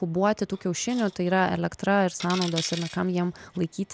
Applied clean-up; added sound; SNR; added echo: none; Coin (dropping); 15 dB; none.